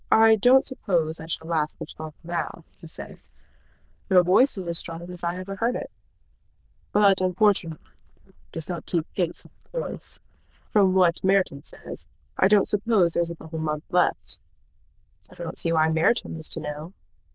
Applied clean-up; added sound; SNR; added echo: neural diffusion model UNIVERSE++.